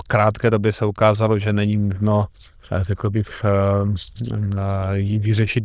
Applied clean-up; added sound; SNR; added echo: neural diffusion model UNIVERSE++.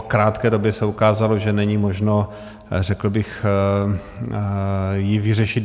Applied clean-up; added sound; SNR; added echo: none; none; none; none.